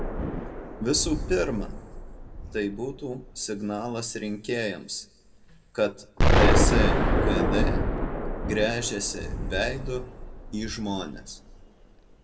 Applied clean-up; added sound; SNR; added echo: none; Explosion; -4 dB; reverberation time 0.4 s.